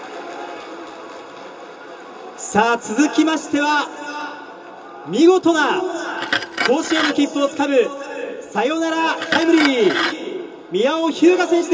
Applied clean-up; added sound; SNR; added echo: none; Glass; 7 dB; reverberation time 0.2 s.